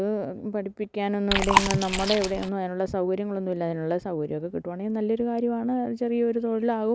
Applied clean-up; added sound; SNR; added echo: none; Chewing, mastication; -2 dB; none.